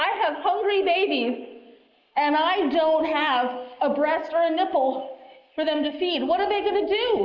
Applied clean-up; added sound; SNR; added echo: neural mask model Resemble Enhance denoiser.